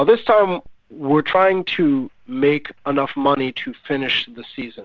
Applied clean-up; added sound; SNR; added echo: none; none; none; none.